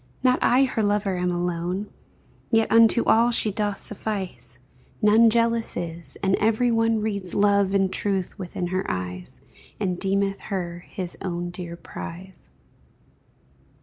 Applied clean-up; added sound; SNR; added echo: none; none; none; none.